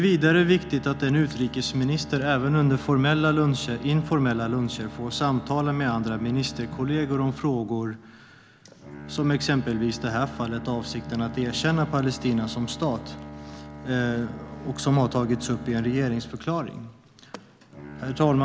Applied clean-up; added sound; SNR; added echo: none; Bowed string instrument; 14 dB; none.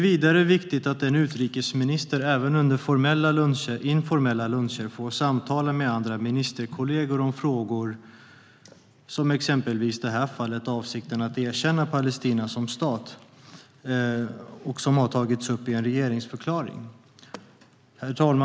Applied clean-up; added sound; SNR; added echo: none; none; none; none.